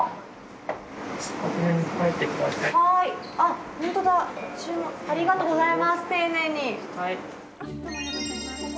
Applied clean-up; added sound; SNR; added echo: none; none; none; none.